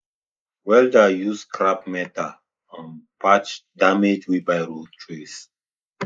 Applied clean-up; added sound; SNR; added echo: neural mask model Resemble Enhance denoiser.